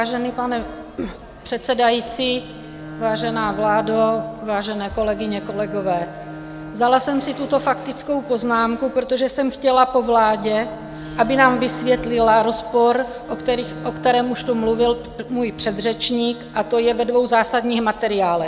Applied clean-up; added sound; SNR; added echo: none; Bowed string instrument; 15 dB; none.